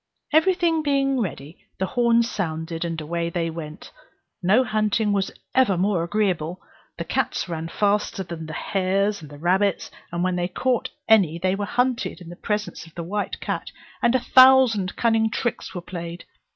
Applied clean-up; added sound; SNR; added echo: none; none; none; none.